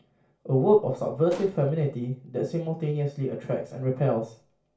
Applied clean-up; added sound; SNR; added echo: none; Gunshot, gunfire; 20 dB; reverberation time 0.3 s.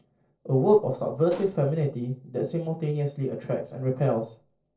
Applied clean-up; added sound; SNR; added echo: neural separator model SepFormer DNS4.